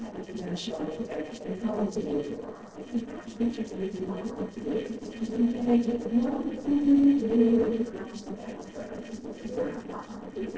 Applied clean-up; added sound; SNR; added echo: neural separator model SepFormer DNS4.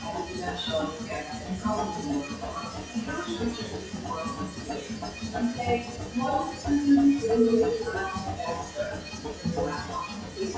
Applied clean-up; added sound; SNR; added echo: classical method WPE with log-MMSE.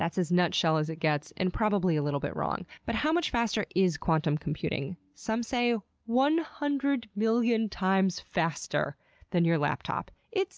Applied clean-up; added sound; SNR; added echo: none; none; none; none.